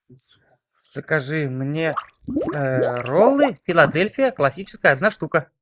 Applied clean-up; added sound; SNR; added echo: neural mask model Resemble Enhance denoiser.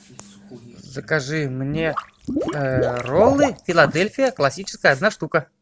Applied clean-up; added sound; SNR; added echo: none; Liquid; 6 dB; none.